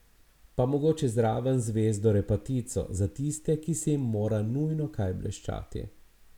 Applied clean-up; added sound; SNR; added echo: none; none; none; none.